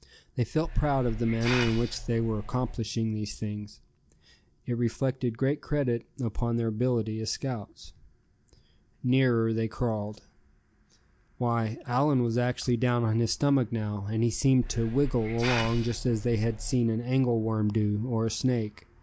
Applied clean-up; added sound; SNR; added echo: none; Hiss; 7 dB; none.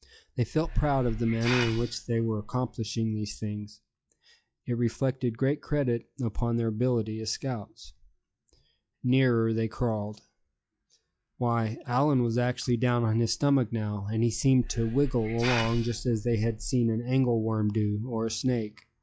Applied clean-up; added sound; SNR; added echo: classical method log-MMSE.